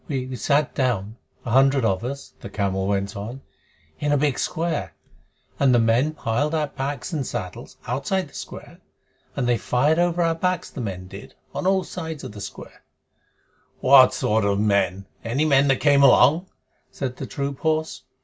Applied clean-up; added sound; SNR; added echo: none; none; none; none.